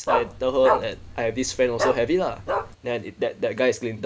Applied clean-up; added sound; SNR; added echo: none; Bark; 3 dB; none.